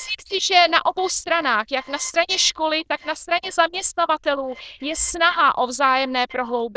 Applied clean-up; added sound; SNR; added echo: neural diffusion model UNIVERSE++.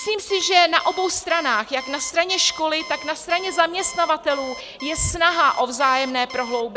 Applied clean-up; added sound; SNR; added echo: none; Alarm; 16 dB; none.